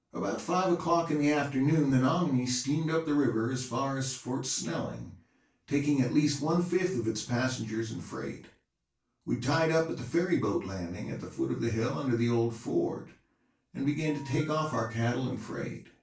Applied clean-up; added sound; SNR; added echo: none; Telephone; 19 dB; reverberation time 0.3 s.